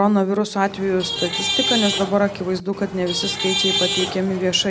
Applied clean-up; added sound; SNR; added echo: none; Traffic noise, roadway noise / Vehicle horn, car horn, honking; 4 dB; none.